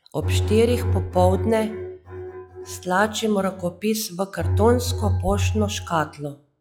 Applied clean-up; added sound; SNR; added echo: classical method log-MMSE.